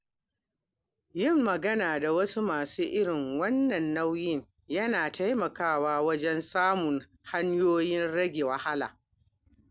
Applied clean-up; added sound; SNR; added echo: none; none; none; none.